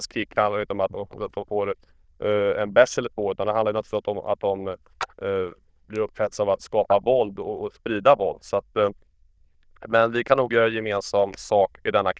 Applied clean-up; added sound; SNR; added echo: neural diffusion model UNIVERSE++.